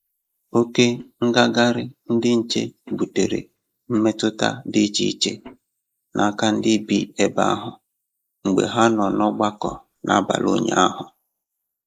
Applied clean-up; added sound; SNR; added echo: neural mask model Resemble Enhance denoiser.